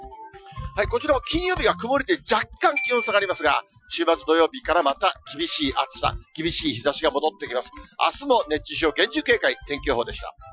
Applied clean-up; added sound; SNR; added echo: classical method Wiener filter.